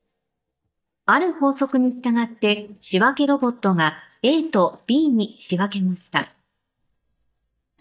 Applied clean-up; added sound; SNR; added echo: neural mask model DeepFilterNet 3.